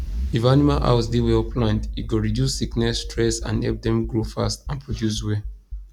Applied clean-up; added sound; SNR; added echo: none; Accelerating, revving, vroom; 8 dB; none.